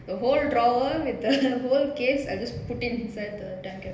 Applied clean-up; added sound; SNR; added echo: none; none; none; reverberation time 1.4 s.